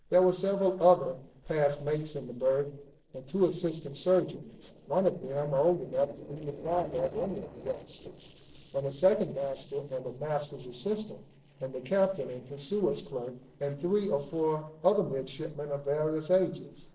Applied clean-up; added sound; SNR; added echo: neural separator model SepFormer DNS4.